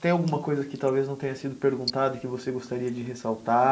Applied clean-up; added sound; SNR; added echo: neural mask model Resemble Enhance denoiser.